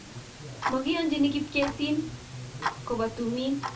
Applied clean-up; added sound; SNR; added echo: none; Tick-tock; 8 dB; reverberation time 0.2 s.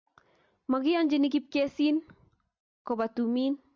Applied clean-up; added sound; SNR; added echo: none; none; none; none.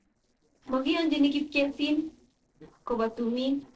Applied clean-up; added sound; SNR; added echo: neural separator model SepFormer DNS4.